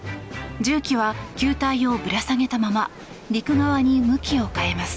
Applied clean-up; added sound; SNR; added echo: none; none; none; none.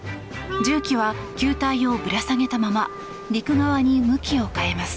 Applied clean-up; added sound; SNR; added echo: none; Wind instrument, woodwind instrument; 12 dB; none.